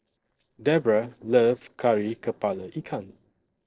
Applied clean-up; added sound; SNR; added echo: neural separator model SepFormer DNS4.